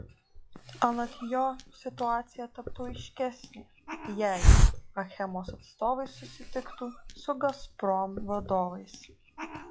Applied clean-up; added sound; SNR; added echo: classical method log-MMSE.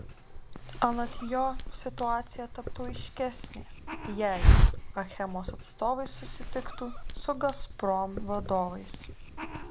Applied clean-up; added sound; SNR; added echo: none; Hiss; -3 dB; none.